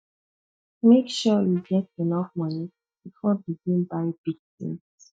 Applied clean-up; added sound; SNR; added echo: neural mask model DeepFilterNet 3.